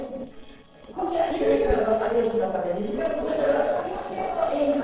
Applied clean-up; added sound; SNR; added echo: neural separator model SepFormer DNS4.